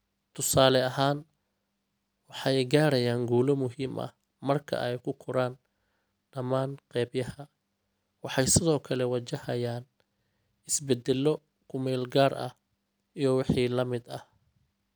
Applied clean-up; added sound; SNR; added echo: none; none; none; none.